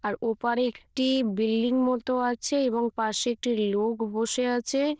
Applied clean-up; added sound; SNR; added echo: neural diffusion model UNIVERSE++.